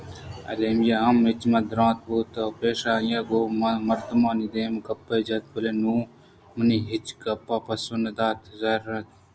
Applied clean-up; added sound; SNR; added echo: none; none; none; none.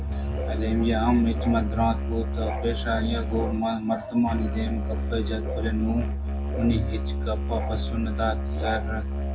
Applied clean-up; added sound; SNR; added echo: none; Musical instrument; 0 dB; reverberation time 0.4 s.